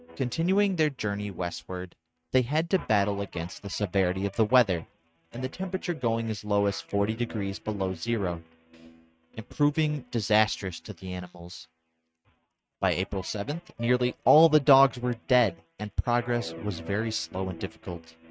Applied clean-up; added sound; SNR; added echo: neural mask model RNNoise.